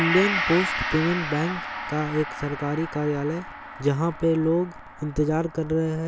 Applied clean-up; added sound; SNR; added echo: none; Gong; 6 dB; none.